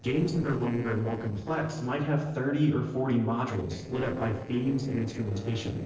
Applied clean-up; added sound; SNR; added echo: neural separator model SepFormer DNS4.